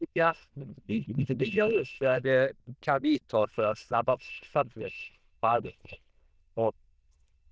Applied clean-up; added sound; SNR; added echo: neural diffusion model UNIVERSE++.